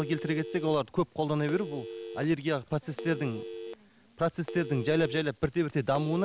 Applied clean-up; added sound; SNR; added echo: none; Telephone; 12 dB; none.